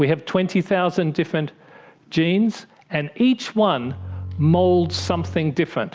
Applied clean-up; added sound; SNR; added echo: none; Bowed string instrument; 11 dB; none.